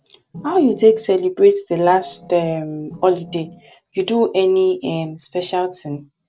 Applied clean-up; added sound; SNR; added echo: neural separator model SepFormer DNS4.